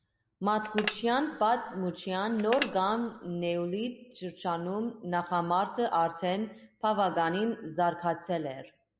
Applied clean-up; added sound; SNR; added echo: none; Telephone; 10 dB; none.